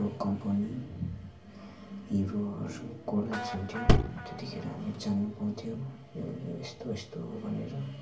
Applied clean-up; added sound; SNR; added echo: none; Guitar; 16 dB; reverberation time 0.3 s.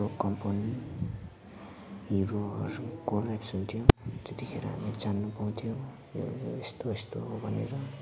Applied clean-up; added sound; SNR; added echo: none; none; none; none.